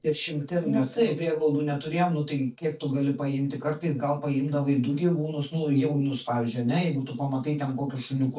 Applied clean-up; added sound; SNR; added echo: neural mask model DeepFilterNet 3.